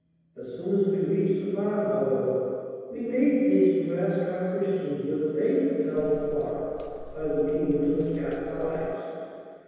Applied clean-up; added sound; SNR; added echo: none; Walk, footsteps; 16 dB; reverberation time 2.1 s.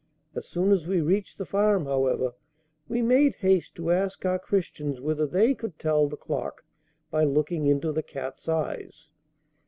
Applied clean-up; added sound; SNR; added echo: none; none; none; none.